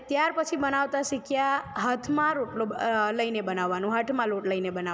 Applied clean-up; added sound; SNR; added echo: none; none; none; none.